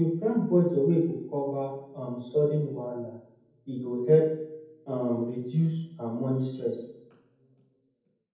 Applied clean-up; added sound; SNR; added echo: none; none; none; reverberation time 0.9 s.